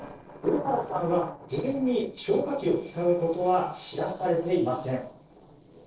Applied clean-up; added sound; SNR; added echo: neural separator model SepFormer DNS4.